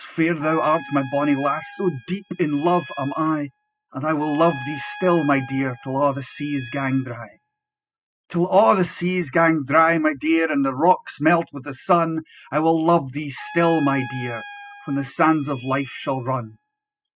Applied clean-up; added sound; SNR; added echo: classical method spectral subtraction.